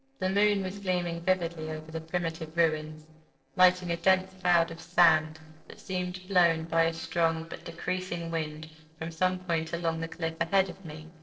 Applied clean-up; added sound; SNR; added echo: neural separator model SepFormer DNS4.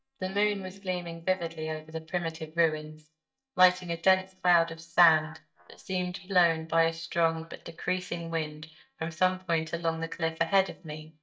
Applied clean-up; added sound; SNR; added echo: neural mask model DeepFilterNet 3.